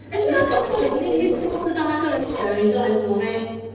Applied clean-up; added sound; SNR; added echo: neural separator model SepFormer DNS4.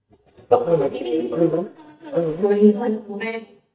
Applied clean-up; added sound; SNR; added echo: neural mask model DeepFilterNet 3.